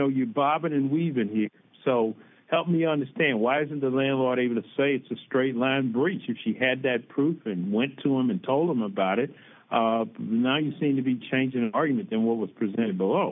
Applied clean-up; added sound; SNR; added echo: none; none; none; none.